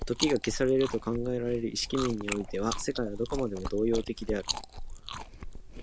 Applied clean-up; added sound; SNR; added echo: none; Chewing, mastication; 7 dB; none.